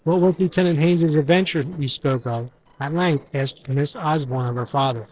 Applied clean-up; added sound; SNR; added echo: neural separator model SepFormer DNS4.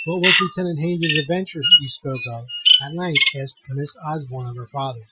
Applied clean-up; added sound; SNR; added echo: classical method Wiener filter.